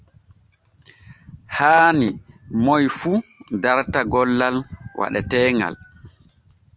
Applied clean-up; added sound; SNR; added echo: none; none; none; none.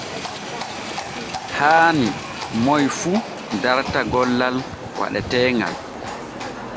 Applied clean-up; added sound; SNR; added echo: none; Livestock, farm animals, working animals; 9 dB; none.